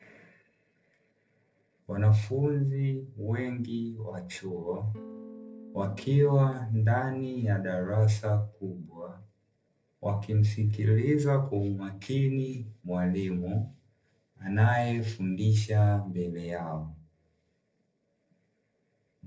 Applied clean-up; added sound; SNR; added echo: neural separator model SepFormer DNS4.